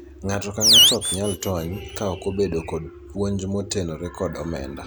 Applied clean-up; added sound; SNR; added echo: none; Animal; -4 dB; none.